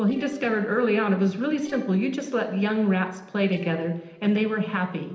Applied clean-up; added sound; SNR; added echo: neural separator model SepFormer DNS4.